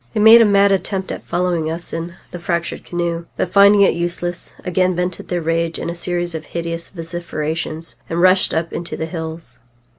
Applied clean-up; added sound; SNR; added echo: none; none; none; none.